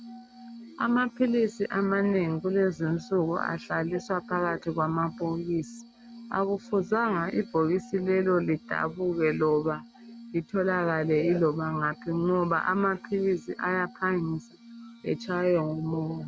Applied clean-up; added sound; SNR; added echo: none; Glass; 18 dB; none.